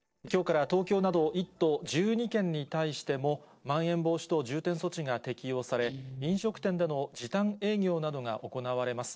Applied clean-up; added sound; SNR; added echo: neural separator model SepFormer DNS4.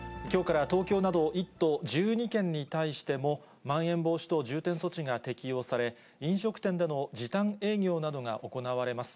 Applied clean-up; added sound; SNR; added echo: none; none; none; none.